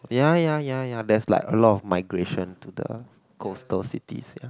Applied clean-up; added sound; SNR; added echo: none; none; none; none.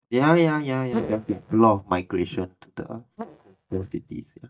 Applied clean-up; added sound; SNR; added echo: neural mask model DeepFilterNet 3.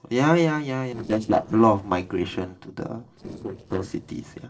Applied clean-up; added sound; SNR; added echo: neural separator model SepFormer DNS4.